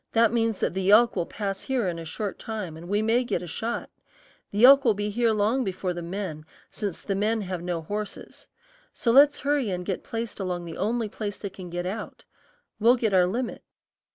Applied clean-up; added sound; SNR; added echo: none; none; none; none.